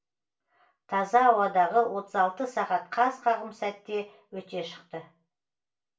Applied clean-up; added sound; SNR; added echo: none; none; none; reverberation time 0.3 s.